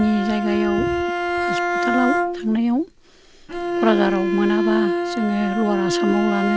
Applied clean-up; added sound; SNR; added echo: none; Bowed string instrument; 0 dB; none.